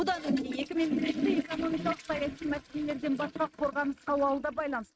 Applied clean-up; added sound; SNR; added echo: neural mask model RNNoise.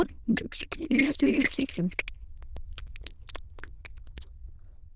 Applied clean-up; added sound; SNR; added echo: neural diffusion model UNIVERSE++.